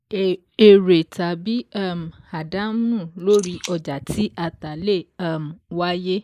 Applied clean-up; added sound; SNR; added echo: neural mask model Resemble Enhance denoiser.